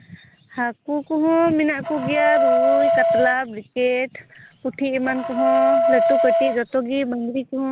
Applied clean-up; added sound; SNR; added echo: none; Wind instrument, woodwind instrument; -3 dB; none.